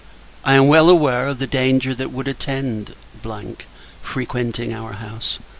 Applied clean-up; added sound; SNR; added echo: none; none; none; none.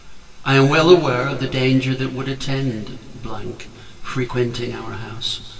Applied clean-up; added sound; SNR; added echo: none; none; none; reverberation time 2.3 s.